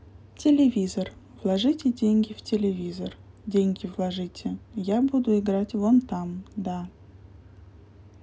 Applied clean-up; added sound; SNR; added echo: none; none; none; none.